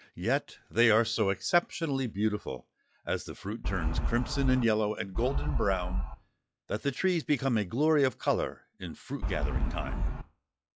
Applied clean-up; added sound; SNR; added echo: classical method log-MMSE.